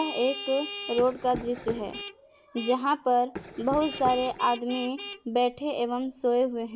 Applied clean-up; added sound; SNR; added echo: none; Run + Vehicle horn, car horn, honking; 12 dB; none.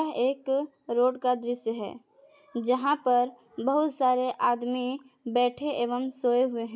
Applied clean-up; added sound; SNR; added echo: none; none; none; none.